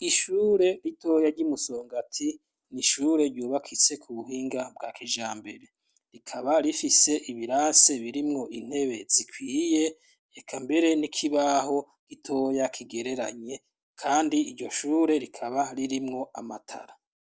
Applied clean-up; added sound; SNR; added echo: none; none; none; none.